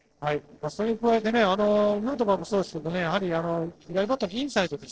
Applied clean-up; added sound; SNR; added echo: neural separator model SepFormer DNS4.